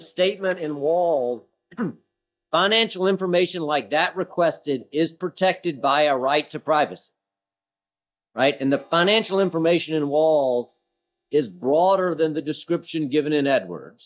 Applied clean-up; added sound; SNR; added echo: neural mask model DeepFilterNet 3.